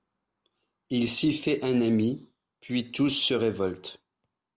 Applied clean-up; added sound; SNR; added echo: none; none; none; none.